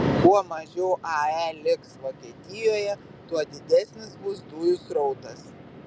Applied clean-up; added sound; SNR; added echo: none; none; none; none.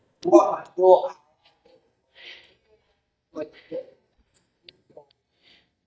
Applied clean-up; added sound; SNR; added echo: neural mask model DeepFilterNet 3.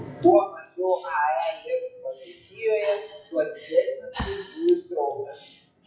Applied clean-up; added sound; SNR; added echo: classical method WPE with log-MMSE.